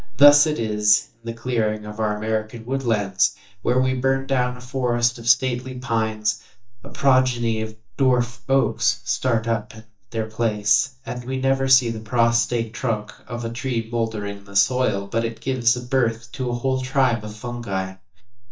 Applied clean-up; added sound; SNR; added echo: neural mask model DeepFilterNet 3.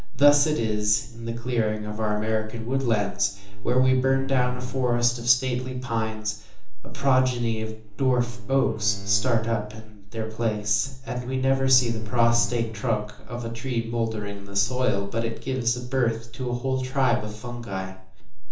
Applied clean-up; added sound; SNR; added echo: none; Bowed string instrument; 19 dB; reverberation time 0.7 s.